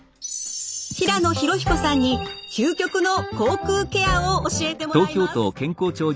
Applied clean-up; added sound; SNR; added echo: none; none; none; none.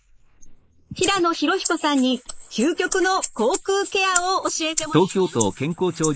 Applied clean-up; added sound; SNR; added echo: neural mask model Resemble Enhance denoiser.